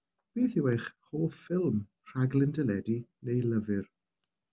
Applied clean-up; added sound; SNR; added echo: none; none; none; none.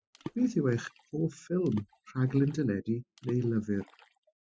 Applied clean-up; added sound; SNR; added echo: classical method spectral subtraction.